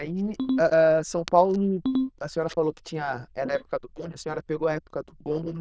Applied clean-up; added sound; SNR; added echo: neural diffusion model UNIVERSE++.